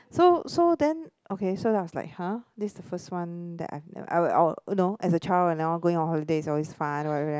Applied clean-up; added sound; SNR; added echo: none; none; none; none.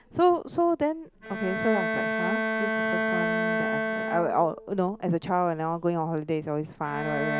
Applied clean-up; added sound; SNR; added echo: none; Bowed string instrument; 3 dB; none.